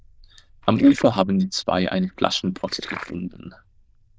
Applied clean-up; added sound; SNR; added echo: neural diffusion model UNIVERSE++.